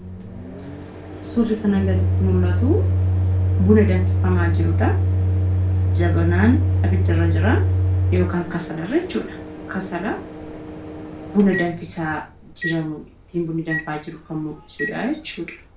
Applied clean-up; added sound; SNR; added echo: none; Microwave oven; -3 dB; reverberation time 0.3 s.